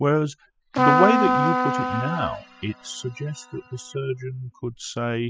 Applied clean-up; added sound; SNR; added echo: classical method spectral subtraction.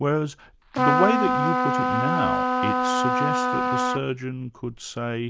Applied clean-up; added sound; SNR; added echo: none; Trumpet; -5 dB; none.